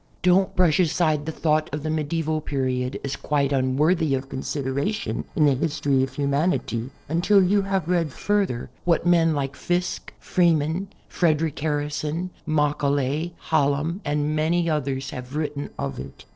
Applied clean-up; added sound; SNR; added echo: neural separator model SepFormer DNS4.